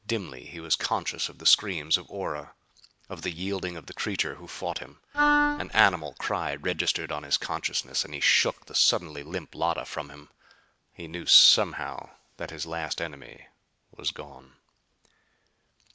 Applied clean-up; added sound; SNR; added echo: none; Wind instrument, woodwind instrument; -4 dB; none.